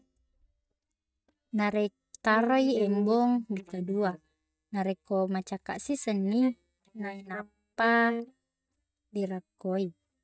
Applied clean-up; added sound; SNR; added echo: neural mask model DeepFilterNet 3.